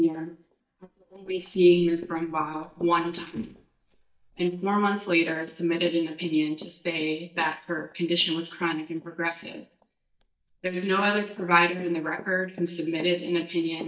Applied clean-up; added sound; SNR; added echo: neural mask model DeepFilterNet 3.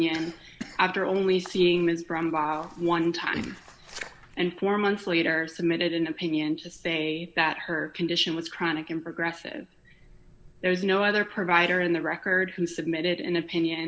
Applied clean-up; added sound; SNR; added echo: none; none; none; none.